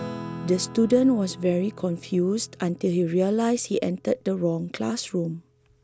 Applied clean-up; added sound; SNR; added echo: none; Acoustic guitar / Strum; 16 dB; none.